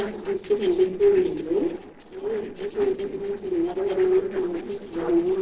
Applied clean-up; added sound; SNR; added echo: neural separator model SepFormer DNS4.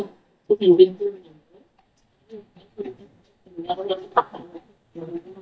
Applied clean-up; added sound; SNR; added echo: neural mask model DeepFilterNet 3.